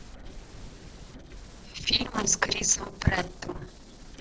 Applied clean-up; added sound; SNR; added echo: neural separator model SepFormer DNS4.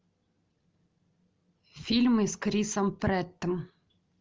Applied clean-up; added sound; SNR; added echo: none; none; none; none.